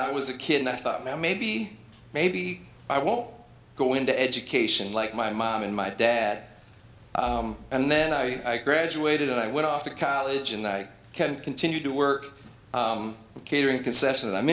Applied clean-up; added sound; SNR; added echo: none; none; none; none.